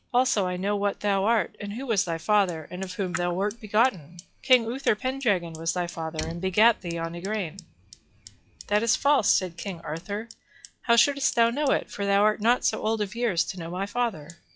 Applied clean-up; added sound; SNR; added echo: classical method log-MMSE.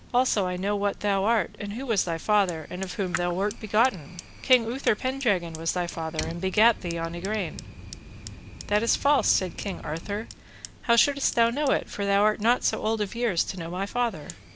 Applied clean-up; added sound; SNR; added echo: none; Fire; 16 dB; none.